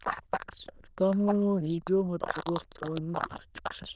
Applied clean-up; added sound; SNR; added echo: neural diffusion model UNIVERSE++.